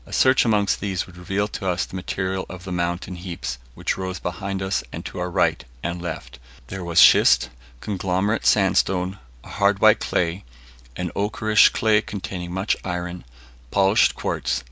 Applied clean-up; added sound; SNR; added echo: none; none; none; none.